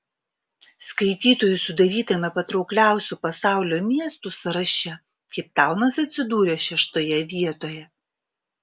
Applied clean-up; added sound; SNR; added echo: none; none; none; none.